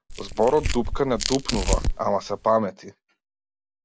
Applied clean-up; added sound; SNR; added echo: none; Tearing; 2 dB; none.